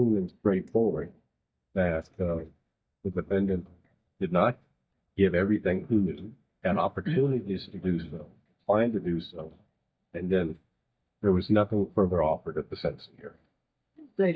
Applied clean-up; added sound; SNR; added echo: neural mask model DeepFilterNet 3.